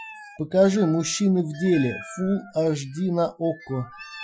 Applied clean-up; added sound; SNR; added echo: classical method Wiener filter.